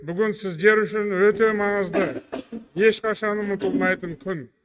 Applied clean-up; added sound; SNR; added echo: neural mask model RNNoise.